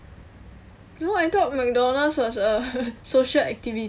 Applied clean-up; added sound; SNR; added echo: none; none; none; none.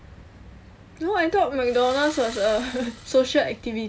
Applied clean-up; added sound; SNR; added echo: none; Engine starting; 18 dB; none.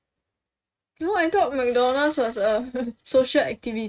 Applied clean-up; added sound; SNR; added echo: neural mask model RNNoise.